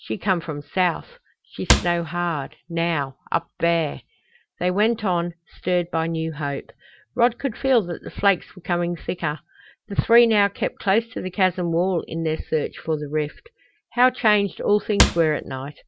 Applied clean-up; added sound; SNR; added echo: none; Cupboard open or close / Drawer open or close; 0 dB; none.